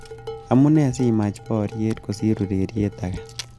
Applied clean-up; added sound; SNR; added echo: none; Dishes, pots, and pans + Chewing, mastication; 16 dB; none.